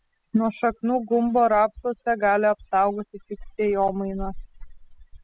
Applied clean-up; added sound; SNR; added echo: classical method spectral subtraction.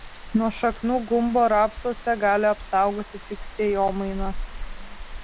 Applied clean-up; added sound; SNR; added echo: none; Rain; 11 dB; none.